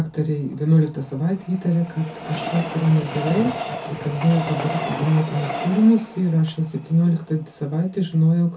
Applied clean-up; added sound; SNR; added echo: none; Train; 11 dB; reverberation time 0.3 s.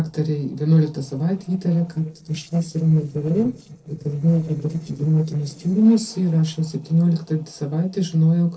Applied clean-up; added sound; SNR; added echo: neural separator model SepFormer DNS4.